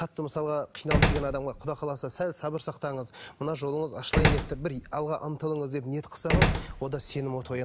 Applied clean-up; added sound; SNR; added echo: none; Slam; -2 dB; none.